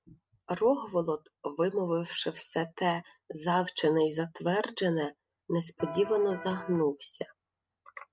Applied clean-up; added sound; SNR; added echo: none; Electric guitar; 10 dB; none.